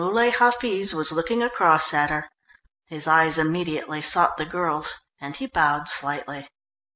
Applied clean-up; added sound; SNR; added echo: none; none; none; none.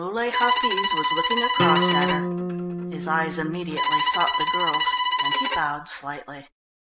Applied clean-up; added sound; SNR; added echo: none; Acoustic guitar + Bowed string instrument; -4 dB; none.